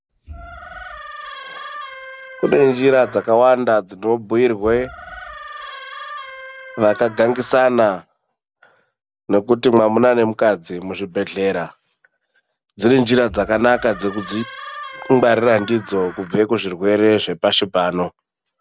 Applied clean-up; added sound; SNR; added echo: none; Door; 16 dB; none.